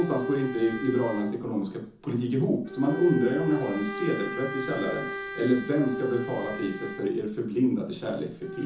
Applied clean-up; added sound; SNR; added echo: none; Bowed string instrument; 8 dB; reverberation time 0.6 s.